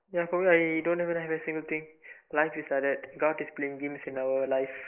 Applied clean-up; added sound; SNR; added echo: neural mask model Resemble Enhance denoiser.